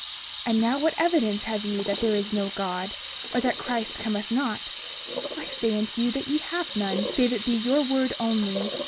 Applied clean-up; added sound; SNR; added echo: none; Sink (filling or washing) / Water tap, faucet; 8 dB; none.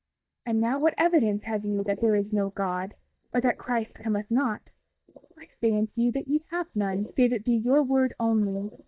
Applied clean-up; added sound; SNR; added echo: neural mask model DeepFilterNet 3.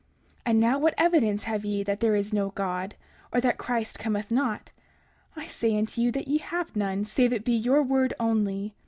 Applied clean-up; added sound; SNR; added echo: none; none; none; none.